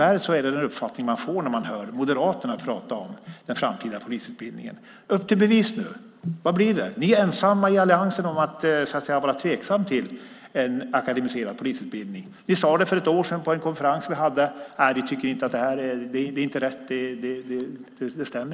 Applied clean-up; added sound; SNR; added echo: none; none; none; none.